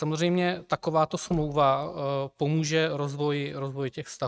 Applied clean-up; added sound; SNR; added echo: neural mask model RNNoise.